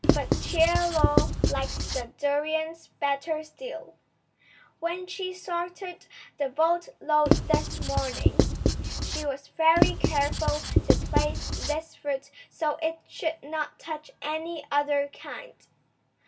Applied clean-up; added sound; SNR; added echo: none; Writing; -4 dB; reverberation time 0.2 s.